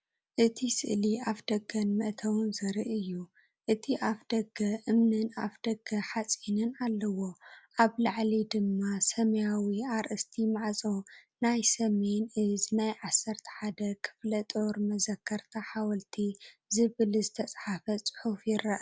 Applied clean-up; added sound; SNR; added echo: none; none; none; none.